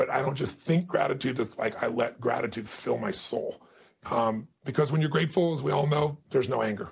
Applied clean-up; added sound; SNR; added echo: none; none; none; none.